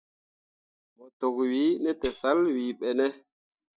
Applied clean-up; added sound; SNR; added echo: neural mask model DeepFilterNet 3.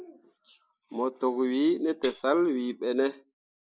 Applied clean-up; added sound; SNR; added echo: neural mask model Resemble Enhance denoiser.